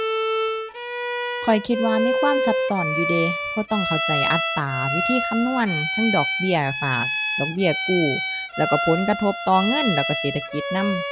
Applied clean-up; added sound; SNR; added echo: none; Bowed string instrument; 1 dB; none.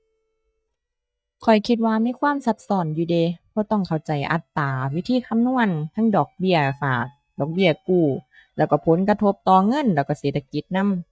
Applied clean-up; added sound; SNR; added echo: neural mask model DeepFilterNet 3.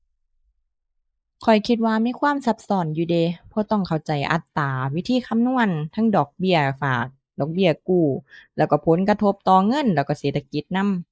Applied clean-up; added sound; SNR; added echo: neural mask model Resemble Enhance denoiser.